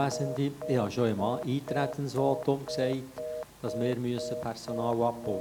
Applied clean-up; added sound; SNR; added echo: none; Telephone; 8 dB; none.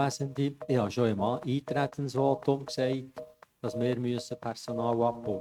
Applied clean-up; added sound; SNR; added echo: neural mask model RNNoise.